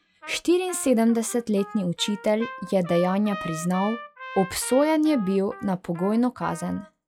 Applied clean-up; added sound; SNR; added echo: classical method log-MMSE.